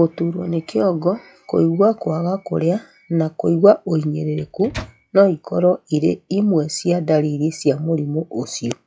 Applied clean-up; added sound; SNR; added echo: classical method log-MMSE.